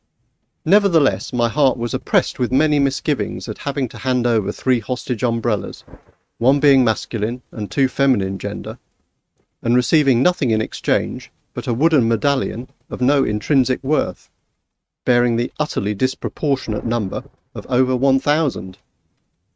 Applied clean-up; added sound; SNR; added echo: neural mask model RNNoise.